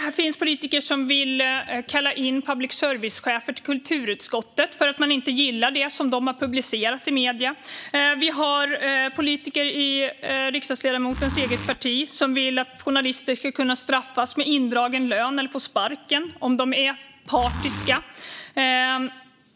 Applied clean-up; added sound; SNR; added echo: none; Zipper (clothing); 7 dB; none.